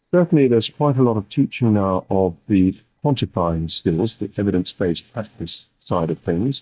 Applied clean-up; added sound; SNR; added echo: neural mask model DeepFilterNet 3.